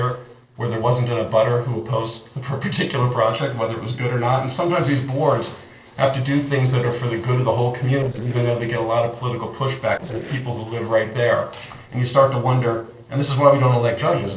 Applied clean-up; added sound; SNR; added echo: neural separator model SepFormer DNS4.